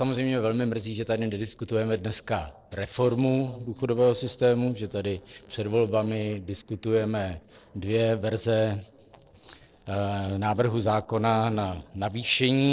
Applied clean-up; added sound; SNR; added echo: neural separator model SepFormer DNS4.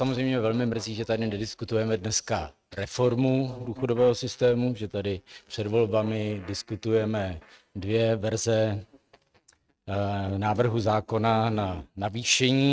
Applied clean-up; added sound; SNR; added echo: neural mask model RNNoise.